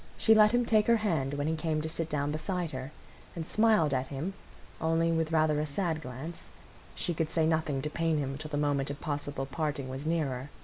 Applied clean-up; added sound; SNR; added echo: none; none; none; none.